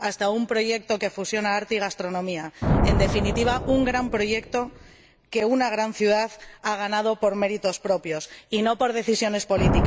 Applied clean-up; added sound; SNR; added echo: none; Thunder; 5 dB; none.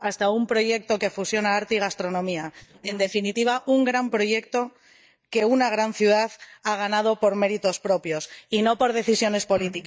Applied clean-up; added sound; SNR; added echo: neural mask model DeepFilterNet 3.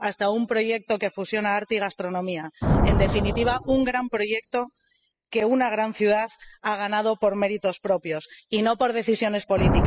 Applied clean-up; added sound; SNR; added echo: classical method spectral subtraction.